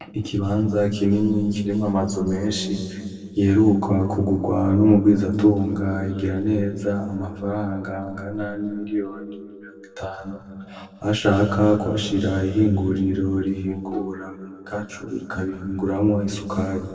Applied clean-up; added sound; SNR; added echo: neural separator model SepFormer DNS4.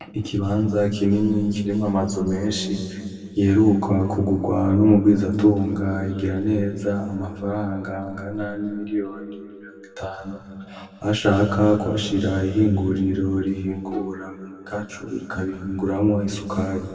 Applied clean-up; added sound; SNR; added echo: none; Bowed string instrument; 18 dB; reverberation time 1.9 s.